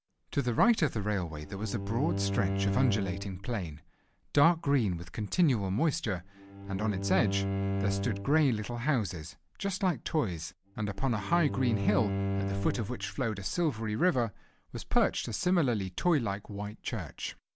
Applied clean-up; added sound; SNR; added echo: none; Bowed string instrument; 4 dB; none.